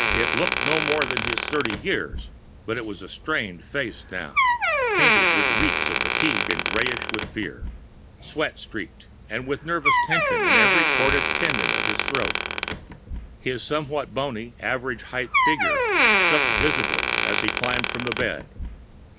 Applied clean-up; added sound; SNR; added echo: none; Door; -5 dB; none.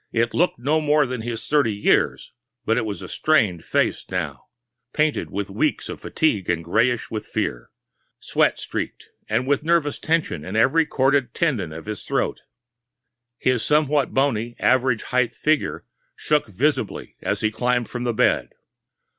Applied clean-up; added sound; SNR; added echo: none; none; none; none.